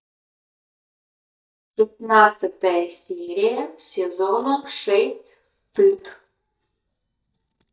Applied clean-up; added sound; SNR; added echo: neural mask model DeepFilterNet 3.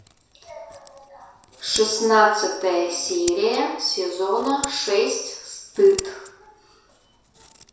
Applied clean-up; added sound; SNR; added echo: none; Scissors; 16 dB; reverberation time 0.7 s.